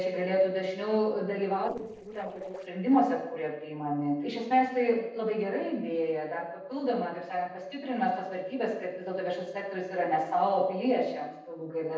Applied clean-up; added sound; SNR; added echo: neural separator model SepFormer DNS4.